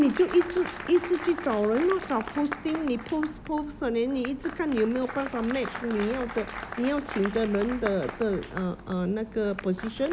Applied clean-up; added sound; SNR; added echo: none; Applause; 12 dB; none.